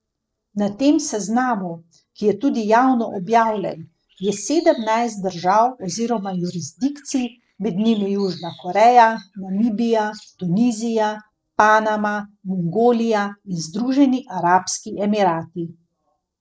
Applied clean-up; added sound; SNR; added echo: neural separator model SepFormer DNS4.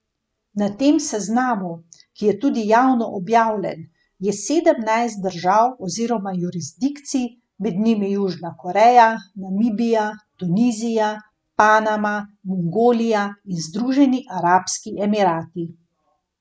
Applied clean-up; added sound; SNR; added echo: none; none; none; none.